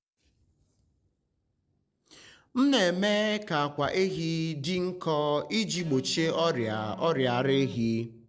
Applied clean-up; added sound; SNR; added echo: neural separator model SepFormer DNS4.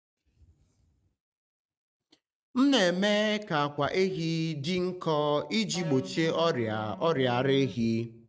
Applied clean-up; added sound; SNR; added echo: neural mask model RNNoise.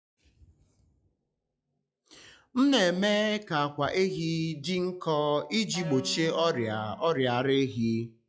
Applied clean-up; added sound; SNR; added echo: classical method log-MMSE.